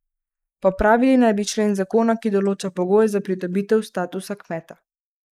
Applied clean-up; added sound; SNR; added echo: neural mask model Resemble Enhance denoiser.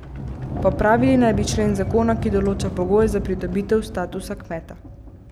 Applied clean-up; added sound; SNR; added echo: none; Sliding door; 7 dB; none.